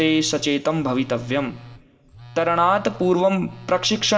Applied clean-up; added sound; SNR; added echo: none; Telephone; 20 dB; reverberation time 1.0 s.